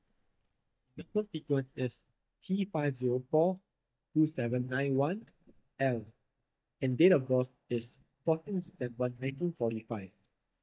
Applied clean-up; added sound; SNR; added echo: neural mask model DeepFilterNet 3.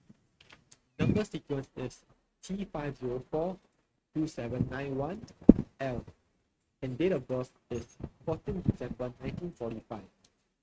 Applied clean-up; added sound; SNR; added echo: neural mask model RNNoise.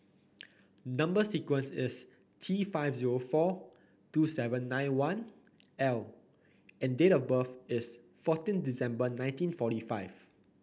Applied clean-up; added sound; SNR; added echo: none; none; none; none.